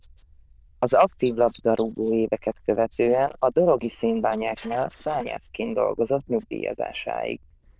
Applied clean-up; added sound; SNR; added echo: neural diffusion model UNIVERSE++.